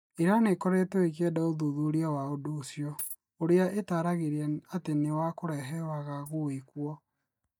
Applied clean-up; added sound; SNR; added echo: neural mask model DeepFilterNet 3.